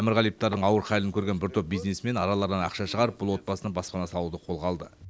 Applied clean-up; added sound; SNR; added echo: none; none; none; none.